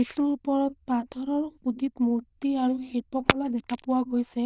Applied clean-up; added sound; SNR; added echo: neural diffusion model UNIVERSE++.